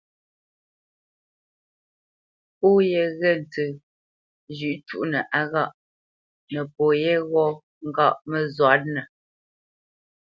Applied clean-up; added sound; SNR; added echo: none; none; none; none.